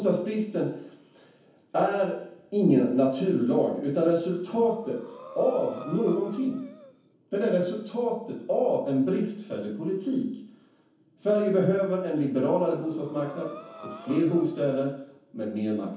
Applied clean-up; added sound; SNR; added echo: none; Breathing; 19 dB; reverberation time 0.7 s.